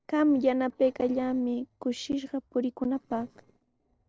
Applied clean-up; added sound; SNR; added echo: neural separator model SepFormer DNS4.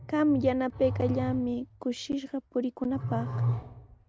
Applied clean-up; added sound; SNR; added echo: none; Growling; 5 dB; none.